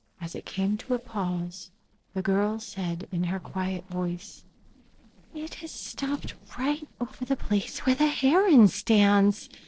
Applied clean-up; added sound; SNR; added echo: neural separator model SepFormer DNS4.